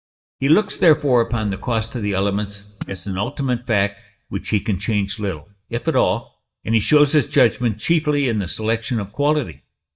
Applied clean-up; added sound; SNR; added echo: neural mask model DeepFilterNet 3.